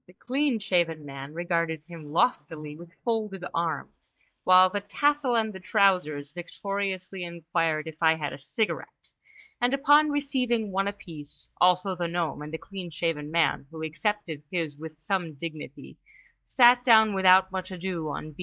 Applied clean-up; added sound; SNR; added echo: neural mask model DeepFilterNet 3.